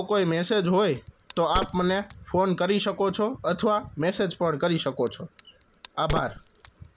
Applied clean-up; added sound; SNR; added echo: none; Crack; 13 dB; none.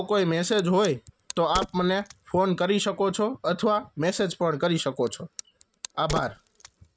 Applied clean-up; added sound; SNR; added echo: neural mask model RNNoise.